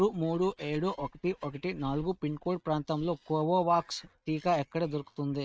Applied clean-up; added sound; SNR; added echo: neural mask model RNNoise.